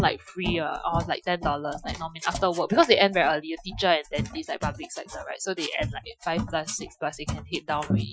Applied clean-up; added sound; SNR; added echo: classical method Wiener filter.